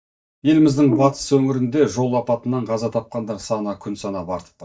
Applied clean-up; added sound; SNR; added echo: neural mask model DeepFilterNet 3.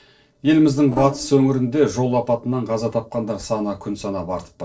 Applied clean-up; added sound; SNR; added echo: neural separator model SepFormer DNS4.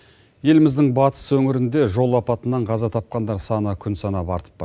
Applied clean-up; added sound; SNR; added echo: none; none; none; none.